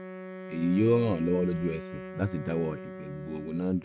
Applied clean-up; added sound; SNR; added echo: none; Wind instrument, woodwind instrument; 12 dB; none.